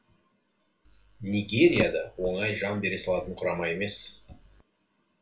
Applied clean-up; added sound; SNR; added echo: none; Drawer open or close; 13 dB; reverberation time 0.3 s.